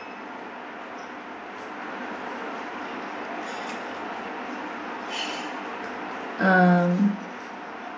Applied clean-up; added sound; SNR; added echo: none; none; none; none.